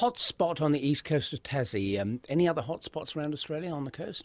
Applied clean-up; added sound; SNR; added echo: none; none; none; none.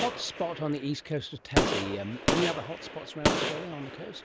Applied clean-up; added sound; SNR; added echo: none; Gunshot, gunfire; -3 dB; none.